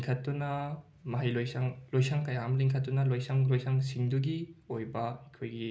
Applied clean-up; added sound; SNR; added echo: none; none; none; none.